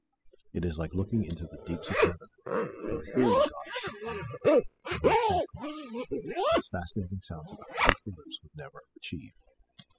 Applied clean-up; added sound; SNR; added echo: classical method spectral subtraction.